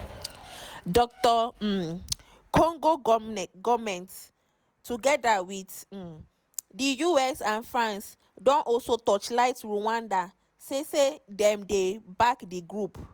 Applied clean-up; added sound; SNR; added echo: none; none; none; none.